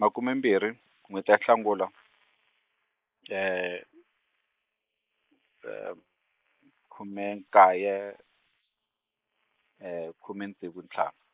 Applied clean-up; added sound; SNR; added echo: neural mask model Resemble Enhance denoiser.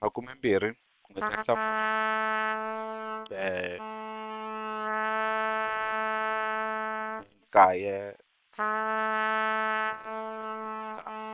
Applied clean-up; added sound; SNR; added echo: neural separator model SepFormer WHAM!.